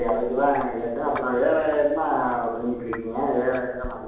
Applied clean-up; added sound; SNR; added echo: none; Sink (filling or washing); 15 dB; reverberation time 1.0 s.